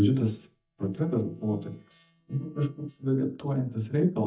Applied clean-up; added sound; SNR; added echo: neural mask model DeepFilterNet 3.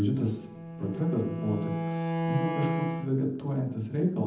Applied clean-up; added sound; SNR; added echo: none; Bowed string instrument; 4 dB; reverberation time 0.8 s.